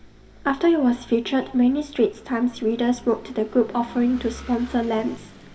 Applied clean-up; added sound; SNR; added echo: none; Engine / Vehicle; 19 dB; reverberation time 0.7 s.